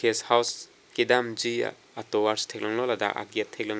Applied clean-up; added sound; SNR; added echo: none; none; none; none.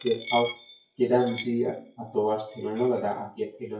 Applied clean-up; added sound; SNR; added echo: classical method WPE with log-MMSE.